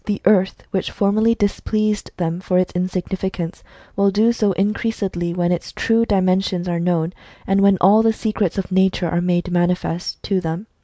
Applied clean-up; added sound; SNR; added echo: none; none; none; none.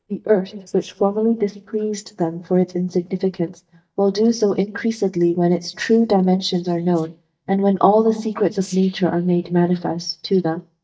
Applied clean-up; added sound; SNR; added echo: neural mask model DeepFilterNet 3.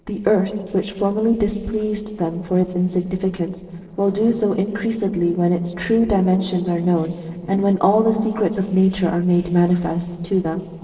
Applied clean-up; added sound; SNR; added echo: neural separator model SepFormer DNS4.